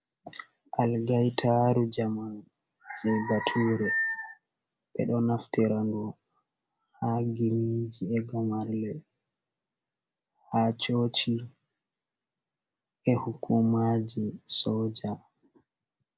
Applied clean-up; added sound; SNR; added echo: none; none; none; none.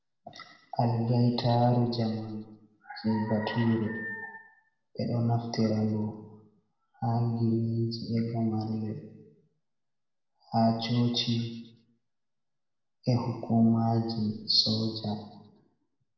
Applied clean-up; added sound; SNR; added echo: none; none; none; reverberation time 0.9 s.